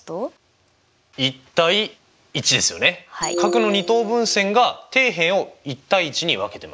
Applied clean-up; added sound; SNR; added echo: none; none; none; none.